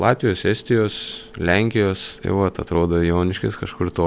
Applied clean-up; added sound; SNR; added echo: none; none; none; none.